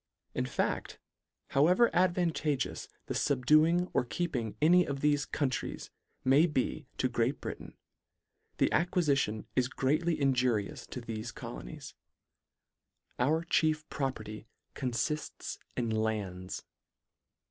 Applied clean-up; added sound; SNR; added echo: none; none; none; none.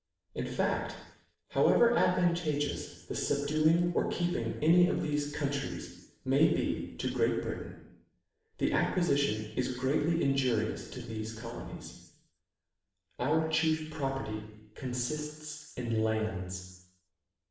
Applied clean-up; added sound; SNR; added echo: none; none; none; reverberation time 0.8 s.